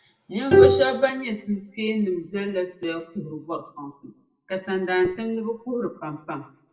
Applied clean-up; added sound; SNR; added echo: none; Bowed string instrument; -4 dB; reverberation time 0.5 s.